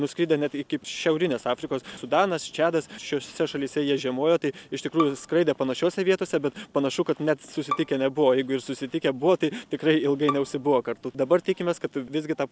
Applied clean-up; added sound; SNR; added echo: none; Bowed string instrument; 13 dB; none.